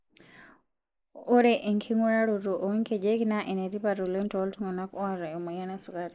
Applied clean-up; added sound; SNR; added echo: neural mask model Resemble Enhance denoiser.